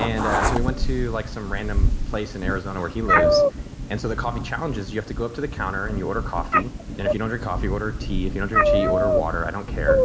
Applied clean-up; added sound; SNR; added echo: none; Meow; -5 dB; none.